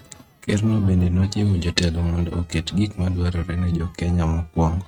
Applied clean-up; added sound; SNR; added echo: neural mask model RNNoise.